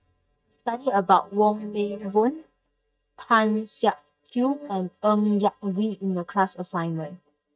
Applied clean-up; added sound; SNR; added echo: neural mask model DeepFilterNet 3.